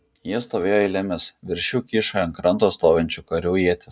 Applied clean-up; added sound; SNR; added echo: none; none; none; none.